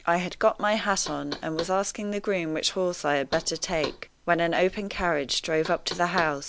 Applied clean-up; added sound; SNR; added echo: none; Knock; 16 dB; none.